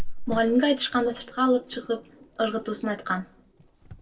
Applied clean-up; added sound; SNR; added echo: none; Cricket; 8 dB; reverberation time 0.2 s.